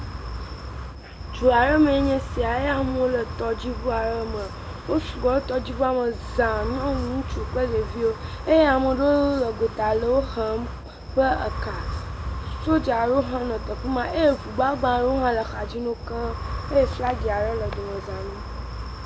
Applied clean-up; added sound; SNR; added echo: none; Wind; 8 dB; none.